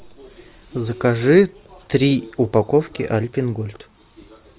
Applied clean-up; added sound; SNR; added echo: none; none; none; none.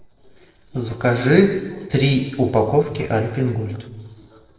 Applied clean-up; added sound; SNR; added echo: neural separator model SepFormer DNS4.